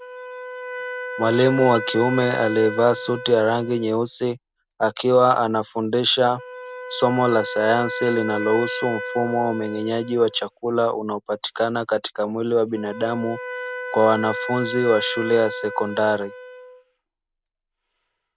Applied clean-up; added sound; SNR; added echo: none; Wind instrument, woodwind instrument; 10 dB; none.